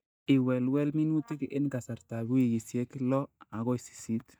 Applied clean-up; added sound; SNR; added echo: neural mask model DeepFilterNet 3.